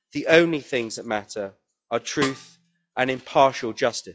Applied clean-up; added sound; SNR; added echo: classical method log-MMSE.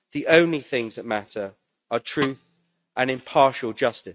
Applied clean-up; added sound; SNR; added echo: neural mask model RNNoise.